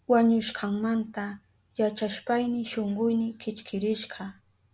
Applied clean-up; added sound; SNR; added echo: none; none; none; none.